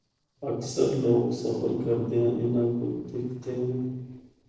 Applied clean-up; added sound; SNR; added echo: neural separator model SepFormer DNS4.